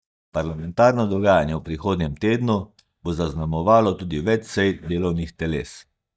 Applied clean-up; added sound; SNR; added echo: neural mask model DeepFilterNet 3.